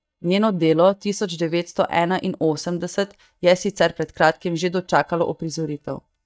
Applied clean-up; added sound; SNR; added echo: neural mask model DeepFilterNet 3.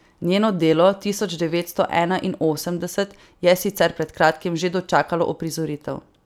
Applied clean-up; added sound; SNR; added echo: none; none; none; none.